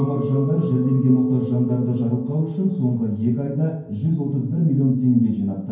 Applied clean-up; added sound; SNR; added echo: none; Chink, clink; 15 dB; reverberation time 0.9 s.